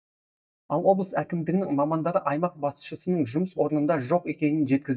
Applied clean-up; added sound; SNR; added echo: neural mask model DeepFilterNet 3.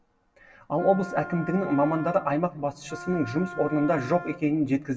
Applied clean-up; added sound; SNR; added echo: none; Wind instrument, woodwind instrument; 14 dB; reverberation time 1.8 s.